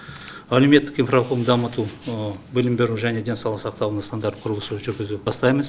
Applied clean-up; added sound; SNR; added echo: none; none; none; none.